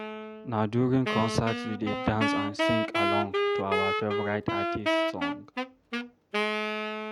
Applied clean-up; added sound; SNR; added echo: none; Wind instrument, woodwind instrument; -1 dB; none.